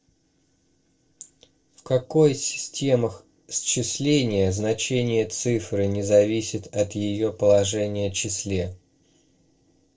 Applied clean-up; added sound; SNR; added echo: neural separator model SepFormer DNS4.